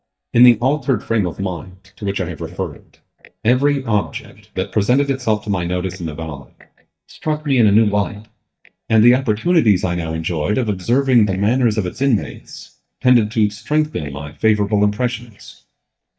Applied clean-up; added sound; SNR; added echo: neural mask model DeepFilterNet 3.